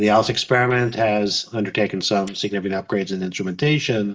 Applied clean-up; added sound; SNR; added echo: neural mask model DeepFilterNet 3.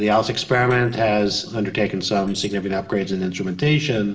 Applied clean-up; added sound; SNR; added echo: neural separator model SepFormer DNS4.